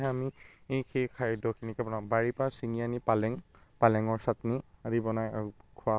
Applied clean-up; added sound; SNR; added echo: none; none; none; none.